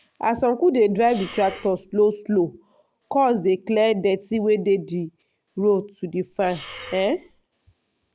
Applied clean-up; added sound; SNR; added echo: none; Breathing; 18 dB; none.